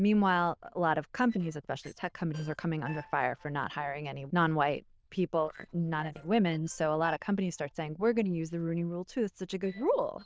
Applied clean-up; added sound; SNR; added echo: neural diffusion model UNIVERSE++.